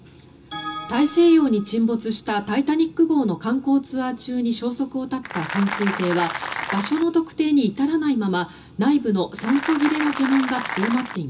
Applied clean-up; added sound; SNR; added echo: none; Applause; 7 dB; reverberation time 0.2 s.